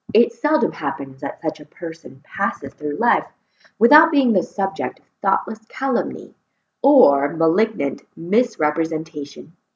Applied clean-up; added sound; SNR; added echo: none; none; none; none.